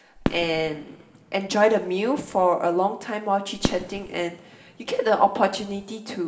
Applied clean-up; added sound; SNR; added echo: none; Fireworks; 11 dB; reverberation time 1.6 s.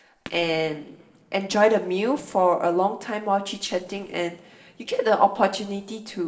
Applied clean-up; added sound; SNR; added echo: neural separator model SepFormer DNS4.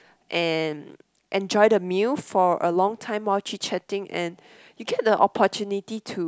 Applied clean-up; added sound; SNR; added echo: none; none; none; none.